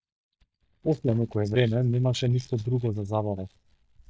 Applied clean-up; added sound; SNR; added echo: neural mask model DeepFilterNet 3.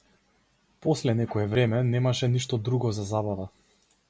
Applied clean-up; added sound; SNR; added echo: none; none; none; none.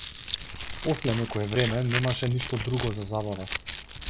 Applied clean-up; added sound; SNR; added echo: neural mask model Resemble Enhance denoiser.